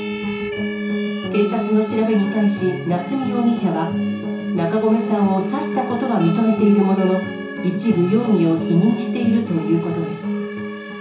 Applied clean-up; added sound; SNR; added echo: none; Siren; 17 dB; reverberation time 0.6 s.